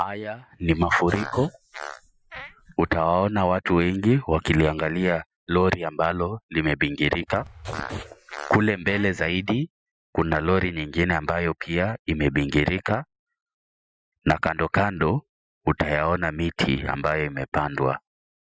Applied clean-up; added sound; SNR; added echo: classical method Wiener filter.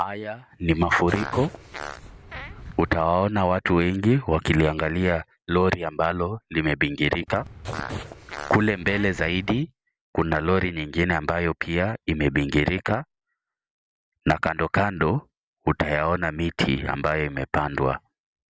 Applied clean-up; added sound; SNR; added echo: none; Fart; 12 dB; none.